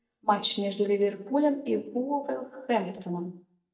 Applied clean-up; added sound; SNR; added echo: neural mask model DeepFilterNet 3.